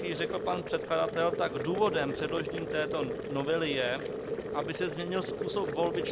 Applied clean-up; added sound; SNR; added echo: none; Boiling; 3 dB; none.